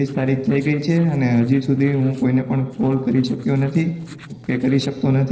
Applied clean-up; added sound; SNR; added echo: neural separator model SepFormer DNS4.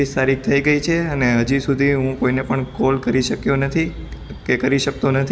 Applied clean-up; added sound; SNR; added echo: none; none; none; none.